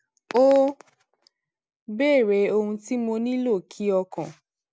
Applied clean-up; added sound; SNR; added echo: none; none; none; none.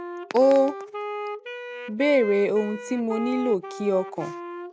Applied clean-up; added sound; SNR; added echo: none; Wind instrument, woodwind instrument; 11 dB; none.